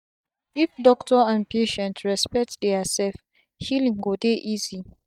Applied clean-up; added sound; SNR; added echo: neural mask model DeepFilterNet 3.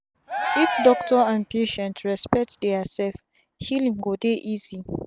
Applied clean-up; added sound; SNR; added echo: none; Cheering; 5 dB; none.